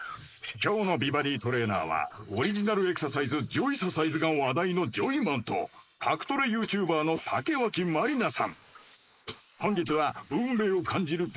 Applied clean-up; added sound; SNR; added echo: neural mask model Resemble Enhance denoiser.